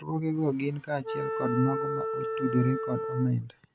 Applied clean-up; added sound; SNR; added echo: none; Wind instrument, woodwind instrument; 4 dB; none.